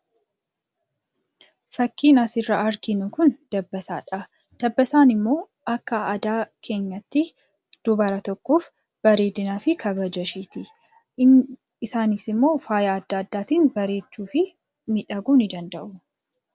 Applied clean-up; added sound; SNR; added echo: none; none; none; none.